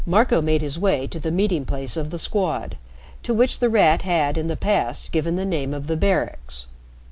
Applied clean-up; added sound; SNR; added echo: none; none; none; none.